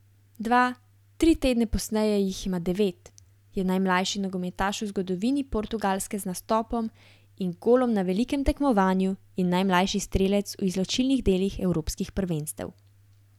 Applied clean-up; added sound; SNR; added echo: none; none; none; none.